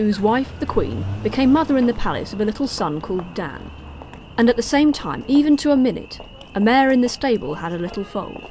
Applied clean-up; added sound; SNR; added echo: none; Engine; 15 dB; none.